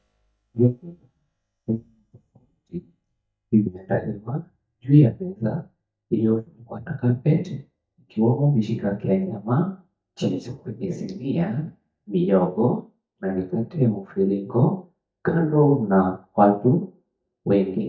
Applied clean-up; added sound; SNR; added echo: neural mask model DeepFilterNet 3.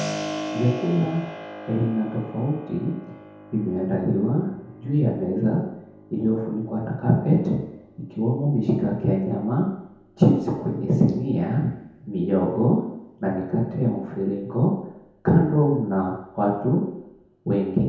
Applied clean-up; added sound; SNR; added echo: none; Keyboard (musical); 17 dB; reverberation time 1.0 s.